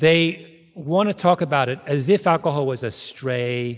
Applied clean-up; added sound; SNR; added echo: none; none; none; none.